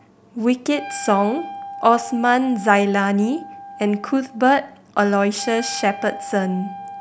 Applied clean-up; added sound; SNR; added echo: none; Wind instrument, woodwind instrument; 14 dB; none.